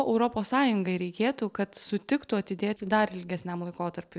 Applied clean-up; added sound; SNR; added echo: neural separator model SepFormer DNS4.